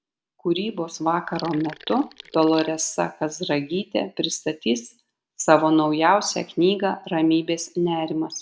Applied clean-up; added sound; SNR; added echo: none; Sink (filling or washing); 18 dB; none.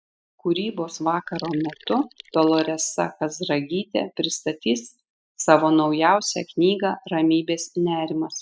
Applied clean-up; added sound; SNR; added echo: classical method spectral subtraction.